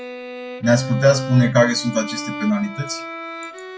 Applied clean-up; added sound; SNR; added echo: none; Bowed string instrument; 11 dB; none.